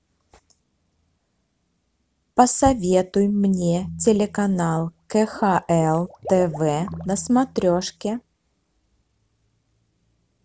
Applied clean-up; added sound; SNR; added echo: none; Liquid + Piano; 17 dB; none.